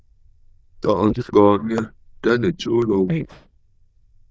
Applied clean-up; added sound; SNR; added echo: neural diffusion model UNIVERSE++.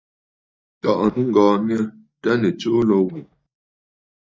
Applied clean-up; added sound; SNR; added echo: neural mask model DeepFilterNet 3.